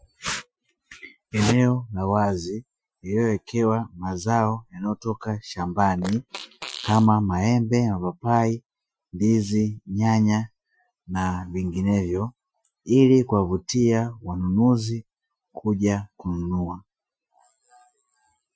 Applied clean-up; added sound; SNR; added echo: classical method Wiener filter.